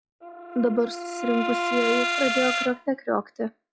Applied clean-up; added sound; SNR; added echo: classical method log-MMSE.